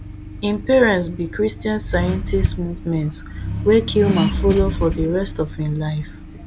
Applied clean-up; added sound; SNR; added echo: none; Accelerating, revving, vroom; 5 dB; none.